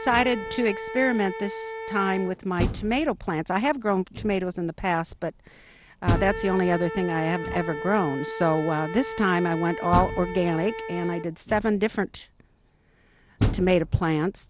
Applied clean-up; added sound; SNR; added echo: none; Door + Wind instrument, woodwind instrument; 7 dB; none.